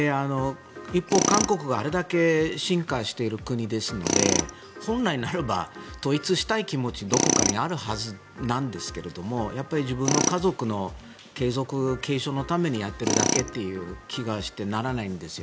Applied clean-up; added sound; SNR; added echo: none; Tools; 5 dB; none.